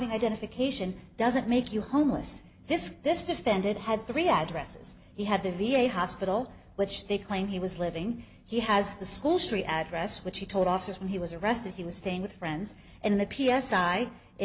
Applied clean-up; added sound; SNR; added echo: none; none; none; none.